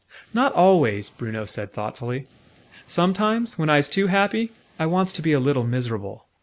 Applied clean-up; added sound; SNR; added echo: neural mask model Resemble Enhance denoiser.